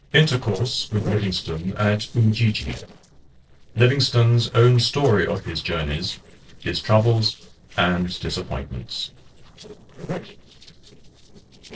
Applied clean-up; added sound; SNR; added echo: neural separator model SepFormer DNS4.